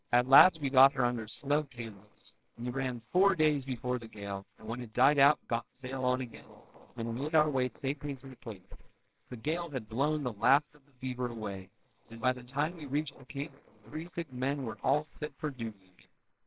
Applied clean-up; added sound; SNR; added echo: neural separator model SepFormer WHAMR!.